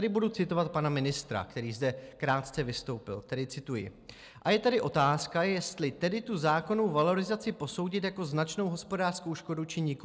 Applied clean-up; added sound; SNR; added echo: none; none; none; none.